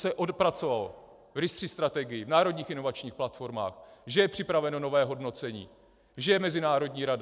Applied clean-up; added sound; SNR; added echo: none; none; none; none.